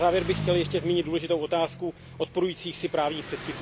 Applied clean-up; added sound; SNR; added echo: none; Engine; 10 dB; none.